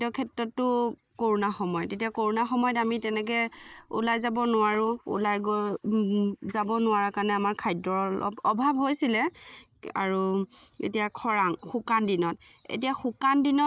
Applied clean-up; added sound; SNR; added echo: neural mask model Resemble Enhance denoiser.